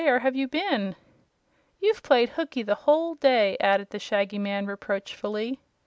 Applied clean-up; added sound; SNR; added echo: none; none; none; none.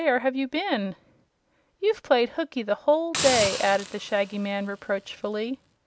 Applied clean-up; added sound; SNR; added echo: none; Hiss; 7 dB; none.